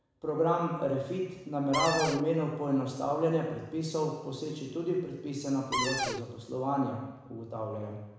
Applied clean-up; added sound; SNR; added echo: none; Cupboard open or close; 1 dB; reverberation time 1.0 s.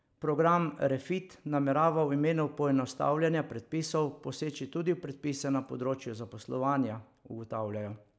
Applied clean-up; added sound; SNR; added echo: none; none; none; none.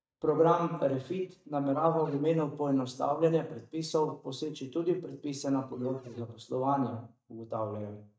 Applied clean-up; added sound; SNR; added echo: neural mask model DeepFilterNet 3.